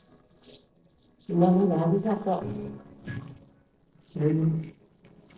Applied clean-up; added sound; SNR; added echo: neural separator model SepFormer DNS4.